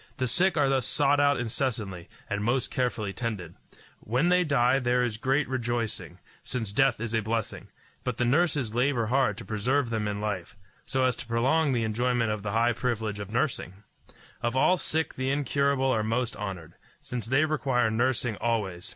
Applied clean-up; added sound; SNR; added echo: none; none; none; none.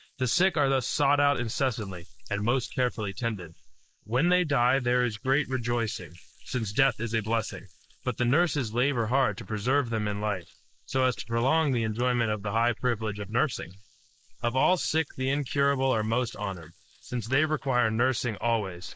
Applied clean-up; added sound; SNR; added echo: neural mask model Resemble Enhance denoiser.